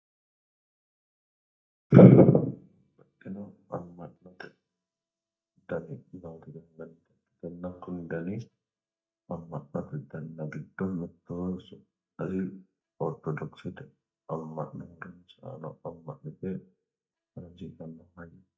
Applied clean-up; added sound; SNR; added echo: neural mask model DeepFilterNet 3.